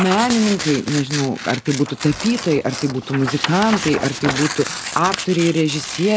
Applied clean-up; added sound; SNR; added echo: none; Tearing; 8 dB; none.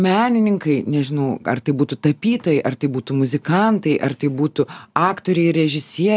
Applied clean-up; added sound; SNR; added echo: none; none; none; none.